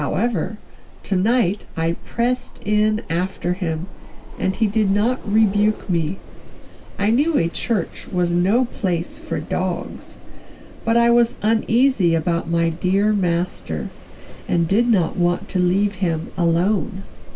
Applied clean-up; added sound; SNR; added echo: none; Wind; 10 dB; reverberation time 0.2 s.